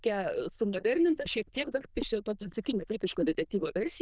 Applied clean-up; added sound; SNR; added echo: neural diffusion model UNIVERSE++.